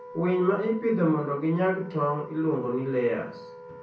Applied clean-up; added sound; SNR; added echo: none; Wind instrument, woodwind instrument; 17 dB; reverberation time 0.6 s.